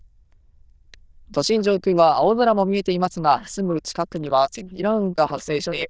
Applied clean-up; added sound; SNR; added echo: neural diffusion model UNIVERSE++.